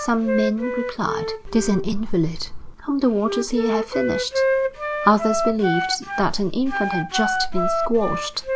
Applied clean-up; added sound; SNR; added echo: none; Wind instrument, woodwind instrument; 4 dB; none.